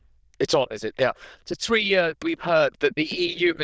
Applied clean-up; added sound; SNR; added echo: neural diffusion model UNIVERSE++.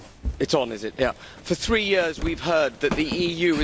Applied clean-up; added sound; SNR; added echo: none; Walk, footsteps; 10 dB; none.